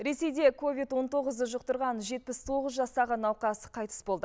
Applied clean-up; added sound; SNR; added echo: none; none; none; none.